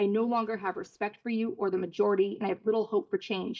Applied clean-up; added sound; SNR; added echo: neural mask model DeepFilterNet 3.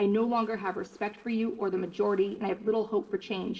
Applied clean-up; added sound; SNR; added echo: neural separator model SepFormer DNS4.